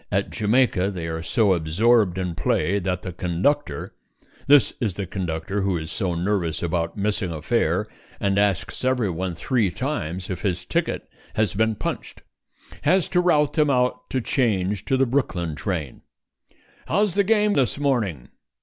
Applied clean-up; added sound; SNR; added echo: none; none; none; none.